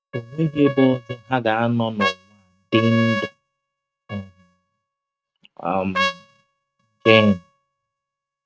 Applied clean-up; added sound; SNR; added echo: neural mask model RNNoise.